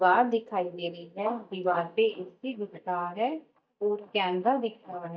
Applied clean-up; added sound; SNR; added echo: neural mask model DeepFilterNet 3.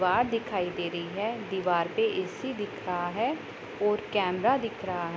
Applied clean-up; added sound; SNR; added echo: none; none; none; none.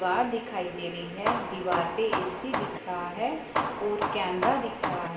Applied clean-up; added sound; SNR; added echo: none; Hammer; 2 dB; reverberation time 0.6 s.